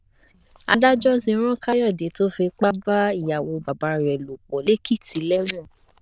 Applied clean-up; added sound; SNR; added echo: neural diffusion model UNIVERSE++.